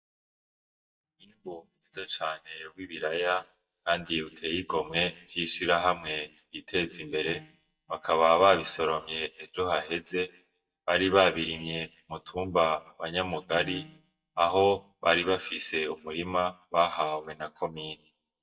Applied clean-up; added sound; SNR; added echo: neural mask model DeepFilterNet 3.